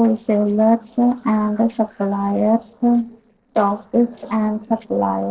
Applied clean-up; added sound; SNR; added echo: neural separator model SepFormer DNS4.